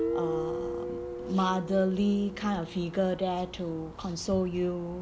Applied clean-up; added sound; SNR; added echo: none; Guitar; 7 dB; none.